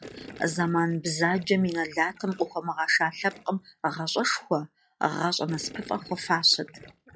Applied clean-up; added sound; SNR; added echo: classical method log-MMSE.